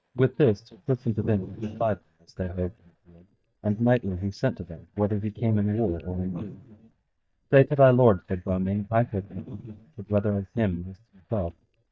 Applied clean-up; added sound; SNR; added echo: neural mask model DeepFilterNet 3.